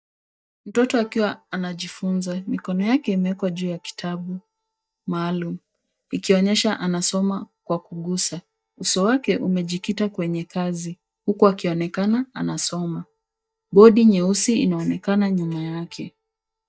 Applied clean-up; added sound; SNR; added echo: neural mask model DeepFilterNet 3.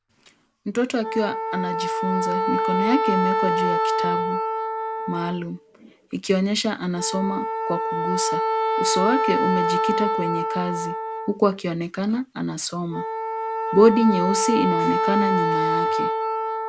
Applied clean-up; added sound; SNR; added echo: none; Wind instrument, woodwind instrument; 0 dB; none.